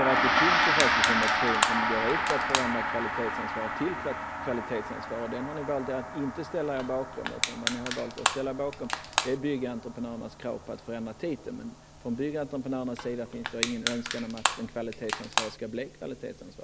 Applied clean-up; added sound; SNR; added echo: none; Gong + Crushing; -3 dB; none.